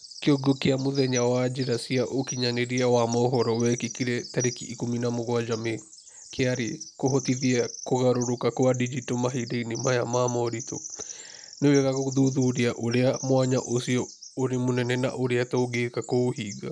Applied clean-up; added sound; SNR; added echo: none; Bird vocalization, bird call, bird song; 16 dB; none.